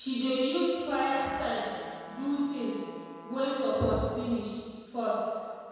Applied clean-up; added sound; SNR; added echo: none; Trumpet; 18 dB; reverberation time 1.9 s.